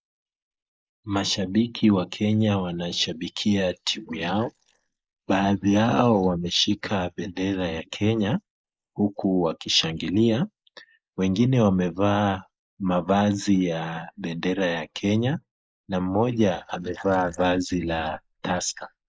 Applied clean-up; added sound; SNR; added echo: neural mask model Resemble Enhance denoiser.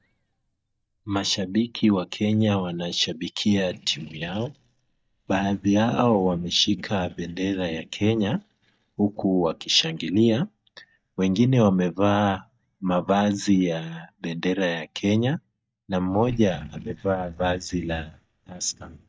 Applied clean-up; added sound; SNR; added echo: neural mask model DeepFilterNet 3.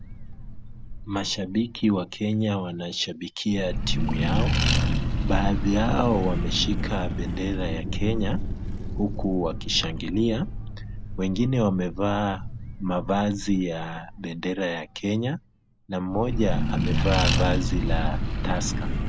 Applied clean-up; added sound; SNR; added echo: none; Accelerating, revving, vroom; 0 dB; none.